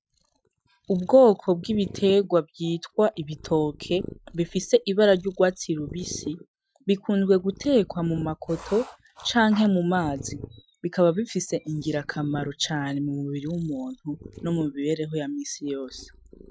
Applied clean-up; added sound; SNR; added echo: classical method Wiener filter.